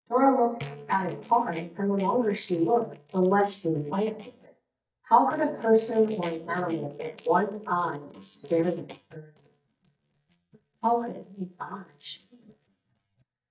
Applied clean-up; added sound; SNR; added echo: neural mask model DeepFilterNet 3.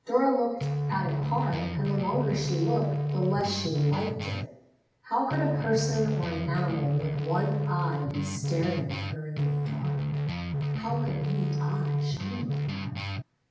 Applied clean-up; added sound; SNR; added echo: none; Guitar; -2 dB; reverberation time 0.9 s.